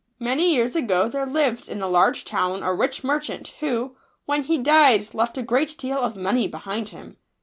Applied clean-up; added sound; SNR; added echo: none; none; none; none.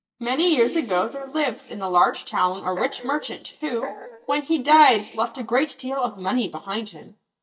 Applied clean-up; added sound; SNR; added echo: neural mask model DeepFilterNet 3.